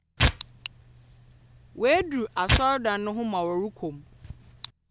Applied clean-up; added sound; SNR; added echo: none; Tearing; 3 dB; none.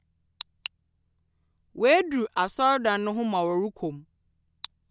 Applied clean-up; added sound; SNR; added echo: none; none; none; none.